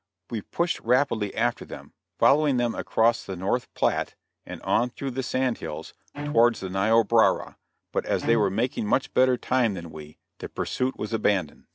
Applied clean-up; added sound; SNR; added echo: none; Bowed string instrument; 12 dB; none.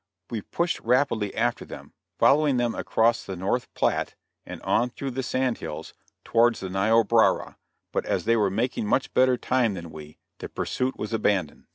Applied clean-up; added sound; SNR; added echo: none; none; none; none.